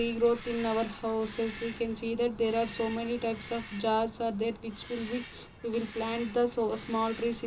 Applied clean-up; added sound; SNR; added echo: none; Bird vocalization, bird call, bird song; 15 dB; reverberation time 0.2 s.